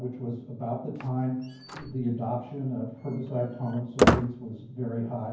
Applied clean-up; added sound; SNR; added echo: none; Squeak; -1 dB; reverberation time 0.9 s.